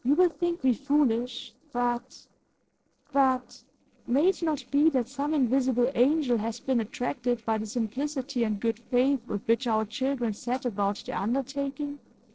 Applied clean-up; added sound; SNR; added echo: neural separator model SepFormer DNS4.